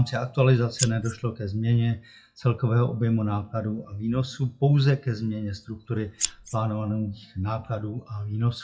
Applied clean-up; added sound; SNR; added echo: classical method WPE with log-MMSE.